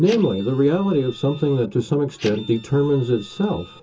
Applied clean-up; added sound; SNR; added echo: none; Printer; 19 dB; reverberation time 0.2 s.